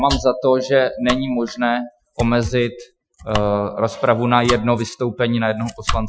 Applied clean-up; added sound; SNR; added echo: classical method Wiener filter.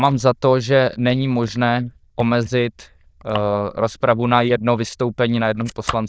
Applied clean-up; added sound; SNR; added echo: neural diffusion model UNIVERSE++.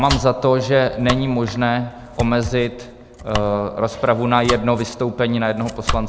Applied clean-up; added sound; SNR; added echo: none; Domestic sounds, home sounds; 10 dB; none.